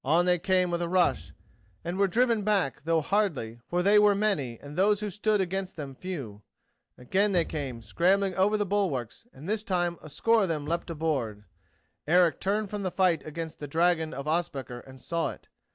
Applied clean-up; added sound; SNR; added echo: neural mask model DeepFilterNet 3.